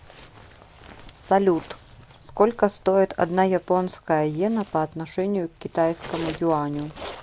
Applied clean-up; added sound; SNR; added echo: none; Zipper (clothing); 19 dB; none.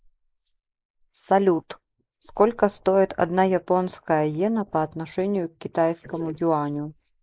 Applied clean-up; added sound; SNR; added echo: neural mask model Resemble Enhance denoiser.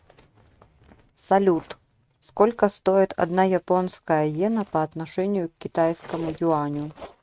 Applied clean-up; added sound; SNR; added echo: neural mask model RNNoise.